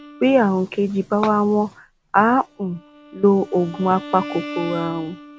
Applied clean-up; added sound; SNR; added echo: none; Bowed string instrument; 16 dB; none.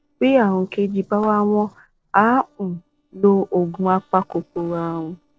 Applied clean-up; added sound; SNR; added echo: neural separator model SepFormer DNS4.